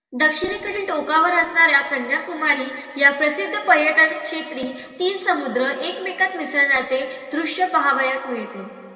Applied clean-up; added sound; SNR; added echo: none; none; none; reverberation time 2.3 s.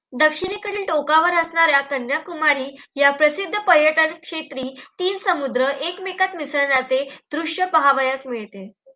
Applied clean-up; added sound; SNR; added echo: none; none; none; none.